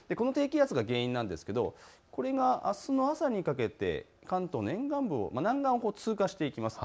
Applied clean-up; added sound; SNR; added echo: none; none; none; none.